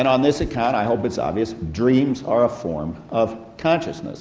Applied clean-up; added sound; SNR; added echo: none; none; none; none.